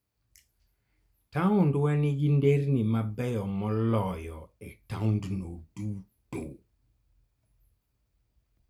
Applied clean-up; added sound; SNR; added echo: none; none; none; none.